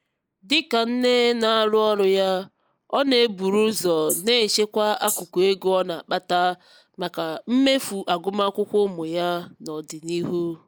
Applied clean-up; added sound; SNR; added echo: neural mask model Resemble Enhance denoiser.